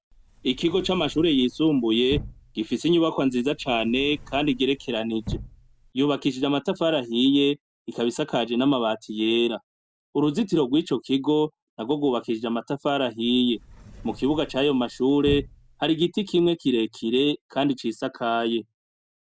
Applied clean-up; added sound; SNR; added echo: none; Sliding door / Slam / Wood; 15 dB; none.